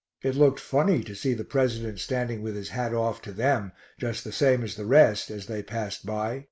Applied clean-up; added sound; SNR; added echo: none; none; none; none.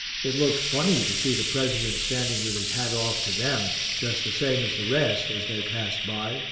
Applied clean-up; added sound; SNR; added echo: none; Frying (food); 0 dB; reverberation time 3.0 s.